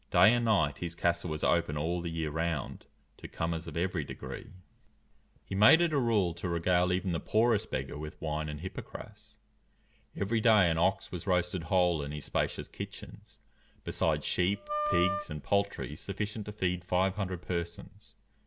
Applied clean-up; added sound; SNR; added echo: none; Wind instrument, woodwind instrument; 5 dB; none.